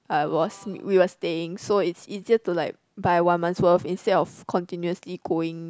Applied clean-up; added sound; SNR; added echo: none; none; none; none.